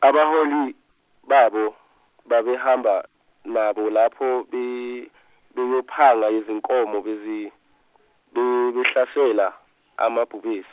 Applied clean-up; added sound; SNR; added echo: none; none; none; none.